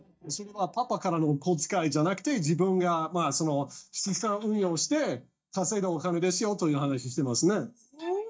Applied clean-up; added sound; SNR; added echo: neural mask model DeepFilterNet 3.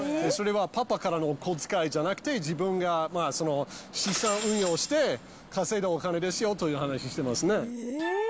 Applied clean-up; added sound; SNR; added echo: none; none; none; none.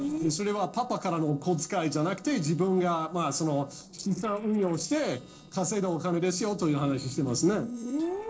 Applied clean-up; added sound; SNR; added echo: neural separator model SepFormer DNS4.